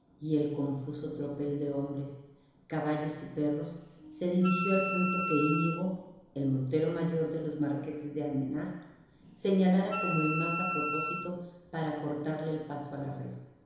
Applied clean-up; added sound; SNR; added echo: none; Wind instrument, woodwind instrument; 3 dB; reverberation time 1.0 s.